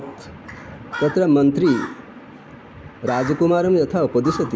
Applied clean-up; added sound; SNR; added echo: none; none; none; none.